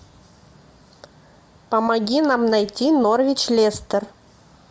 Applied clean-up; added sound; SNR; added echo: none; none; none; none.